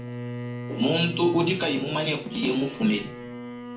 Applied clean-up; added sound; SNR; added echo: none; Bowed string instrument; 10 dB; reverberation time 0.4 s.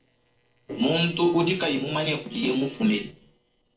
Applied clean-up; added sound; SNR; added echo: neural separator model SepFormer DNS4.